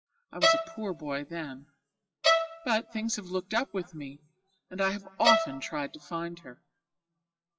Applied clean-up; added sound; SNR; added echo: classical method WPE with log-MMSE.